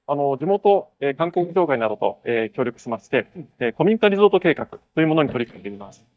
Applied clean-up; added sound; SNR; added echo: neural mask model DeepFilterNet 3.